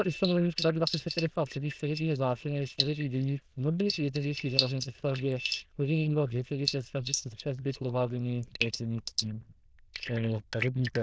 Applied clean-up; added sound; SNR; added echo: neural diffusion model UNIVERSE++.